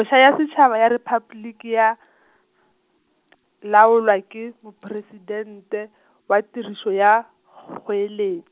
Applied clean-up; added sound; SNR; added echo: none; none; none; none.